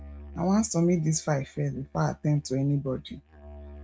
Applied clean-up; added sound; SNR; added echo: neural mask model RNNoise.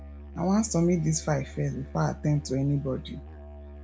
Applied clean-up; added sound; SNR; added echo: none; Musical instrument; 14 dB; none.